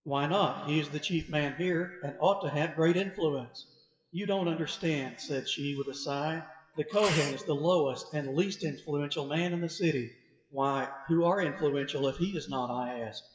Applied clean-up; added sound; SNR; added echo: classical method WPE with log-MMSE.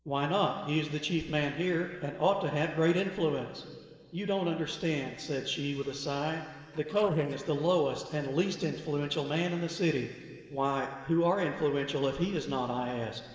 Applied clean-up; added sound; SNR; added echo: neural separator model SepFormer DNS4.